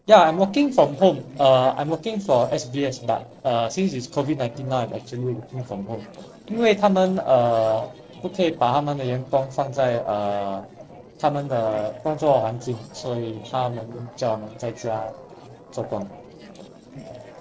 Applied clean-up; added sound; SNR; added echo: neural separator model SepFormer DNS4.